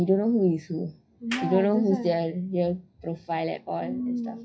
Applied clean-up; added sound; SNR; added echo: classical method WPE with log-MMSE.